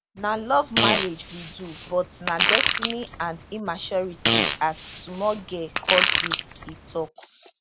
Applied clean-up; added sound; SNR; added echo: none; Fart; -4 dB; none.